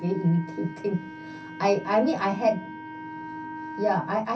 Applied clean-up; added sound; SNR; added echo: none; Wind instrument, woodwind instrument; 12 dB; reverberation time 0.3 s.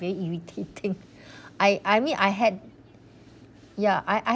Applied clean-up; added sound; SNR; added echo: none; none; none; none.